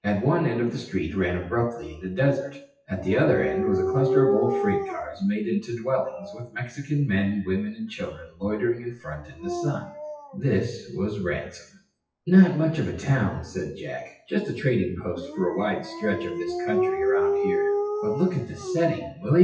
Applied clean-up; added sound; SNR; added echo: classical method WPE with log-MMSE.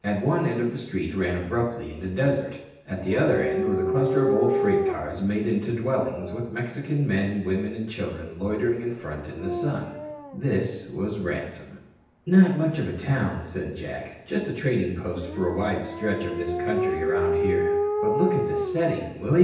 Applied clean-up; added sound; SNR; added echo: none; Dog; 5 dB; reverberation time 0.9 s.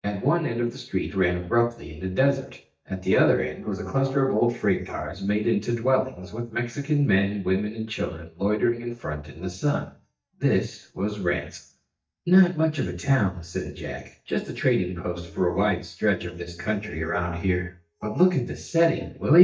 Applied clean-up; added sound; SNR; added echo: neural mask model DeepFilterNet 3.